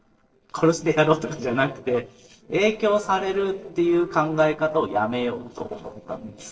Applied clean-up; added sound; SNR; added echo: neural separator model SepFormer DNS4.